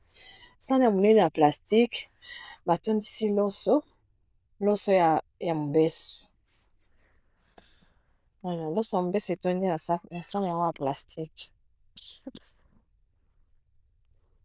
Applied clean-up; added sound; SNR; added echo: neural diffusion model UNIVERSE++.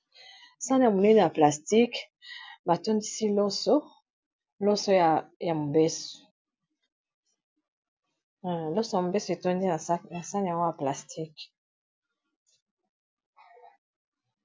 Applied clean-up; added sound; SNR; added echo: none; none; none; none.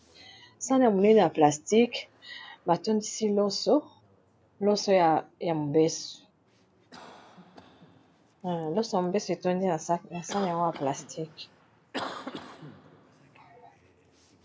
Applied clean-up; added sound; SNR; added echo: none; Cough; 20 dB; none.